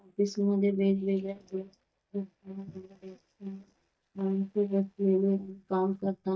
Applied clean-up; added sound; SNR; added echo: neural mask model DeepFilterNet 3.